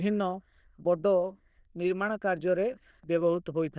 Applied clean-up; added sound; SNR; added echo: neural diffusion model UNIVERSE++.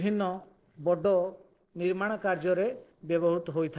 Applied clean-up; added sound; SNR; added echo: neural separator model SepFormer DNS4.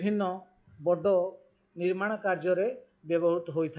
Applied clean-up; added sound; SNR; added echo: classical method log-MMSE.